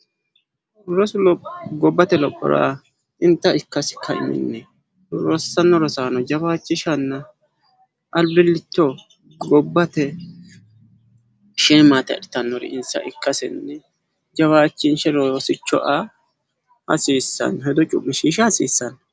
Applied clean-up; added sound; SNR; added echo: none; none; none; none.